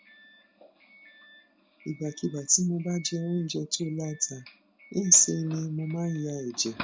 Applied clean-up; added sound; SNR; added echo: none; Doorbell; 20 dB; none.